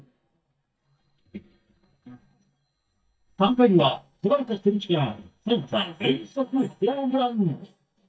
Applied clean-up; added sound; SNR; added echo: neural mask model DeepFilterNet 3.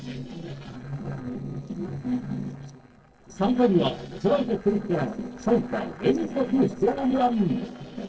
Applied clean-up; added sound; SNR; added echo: neural separator model SepFormer DNS4.